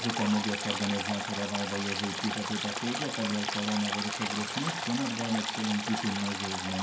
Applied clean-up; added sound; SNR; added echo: none; Stream; 2 dB; reverberation time 0.4 s.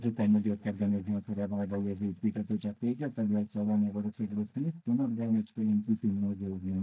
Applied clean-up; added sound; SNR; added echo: neural mask model DeepFilterNet 3.